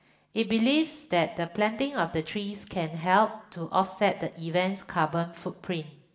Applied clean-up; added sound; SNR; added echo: none; none; none; reverberation time 0.7 s.